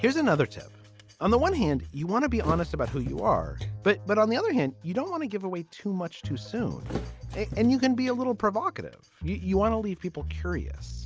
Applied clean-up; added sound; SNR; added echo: none; Thump, thud; 15 dB; none.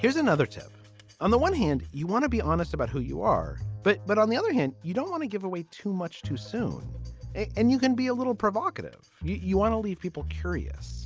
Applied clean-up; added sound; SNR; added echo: none; none; none; none.